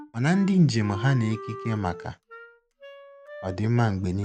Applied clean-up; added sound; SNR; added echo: none; Wind instrument, woodwind instrument; 16 dB; none.